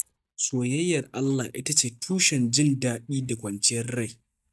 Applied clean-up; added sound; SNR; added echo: neural mask model DeepFilterNet 3.